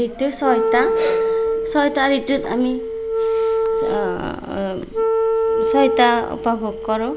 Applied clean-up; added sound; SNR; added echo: none; Wind instrument, woodwind instrument; -1 dB; none.